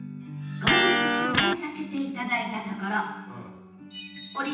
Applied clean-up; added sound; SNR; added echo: none; Electric guitar; -4 dB; reverberation time 0.9 s.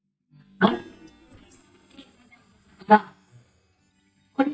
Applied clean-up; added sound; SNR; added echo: neural mask model DeepFilterNet 3.